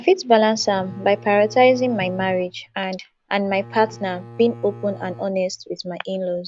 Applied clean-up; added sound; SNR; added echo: none; Bowed string instrument; 19 dB; none.